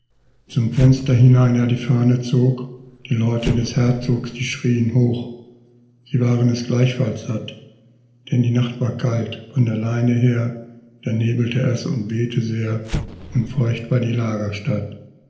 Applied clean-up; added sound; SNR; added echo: neural separator model SepFormer DNS4.